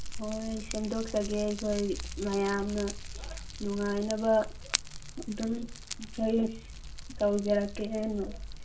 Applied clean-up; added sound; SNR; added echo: none; Fire; 7 dB; reverberation time 0.2 s.